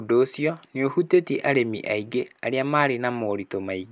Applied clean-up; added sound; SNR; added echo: none; none; none; none.